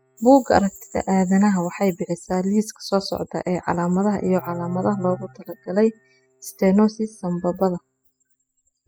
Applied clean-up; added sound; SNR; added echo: classical method spectral subtraction.